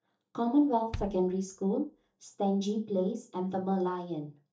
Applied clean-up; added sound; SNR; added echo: neural mask model DeepFilterNet 3.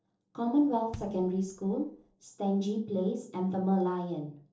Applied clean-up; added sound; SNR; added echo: neural separator model SepFormer DNS4.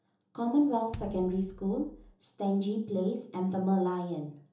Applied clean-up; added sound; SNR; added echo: none; Bass drum; 16 dB; reverberation time 1.2 s.